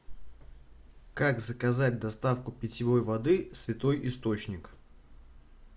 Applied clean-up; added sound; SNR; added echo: none; none; none; none.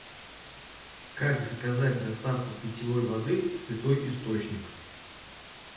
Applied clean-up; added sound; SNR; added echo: none; Water; 13 dB; reverberation time 0.9 s.